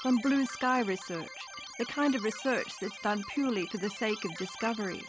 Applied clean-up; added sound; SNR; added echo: none; Keyboard (musical); 12 dB; none.